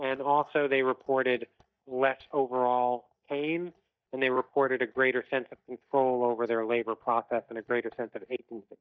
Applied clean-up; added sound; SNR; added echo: neural mask model DeepFilterNet 3.